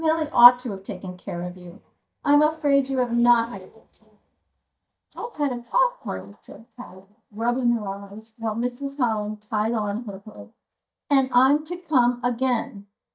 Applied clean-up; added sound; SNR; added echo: neural mask model DeepFilterNet 3.